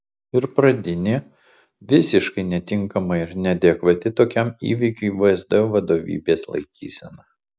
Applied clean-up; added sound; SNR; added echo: none; none; none; none.